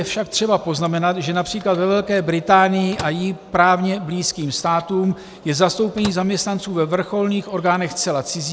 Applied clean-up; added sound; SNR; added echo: none; Microwave oven; 19 dB; none.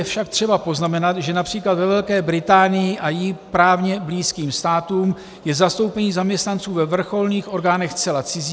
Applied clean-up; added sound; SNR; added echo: none; none; none; none.